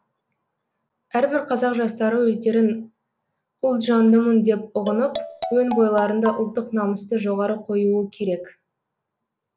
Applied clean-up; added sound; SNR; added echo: none; Marimba, xylophone; 9 dB; none.